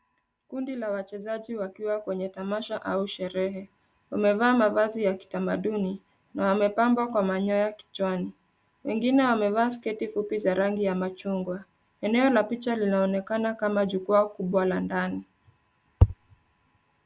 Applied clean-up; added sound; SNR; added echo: none; none; none; none.